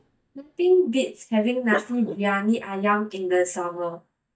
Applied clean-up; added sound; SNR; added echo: neural mask model DeepFilterNet 3.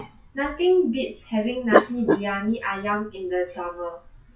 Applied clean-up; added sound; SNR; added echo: classical method WPE with log-MMSE.